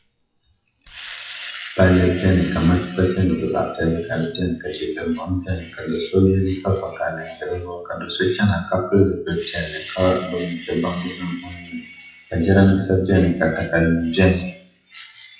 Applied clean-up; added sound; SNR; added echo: classical method WPE with log-MMSE.